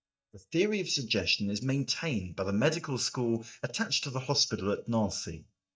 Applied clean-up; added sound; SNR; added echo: neural mask model DeepFilterNet 3.